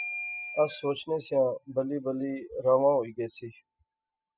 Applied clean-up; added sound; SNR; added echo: classical method spectral subtraction.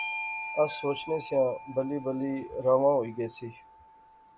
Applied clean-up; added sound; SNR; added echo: none; Bell / Doorbell; 12 dB; none.